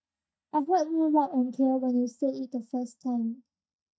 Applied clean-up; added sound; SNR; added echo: neural mask model DeepFilterNet 3.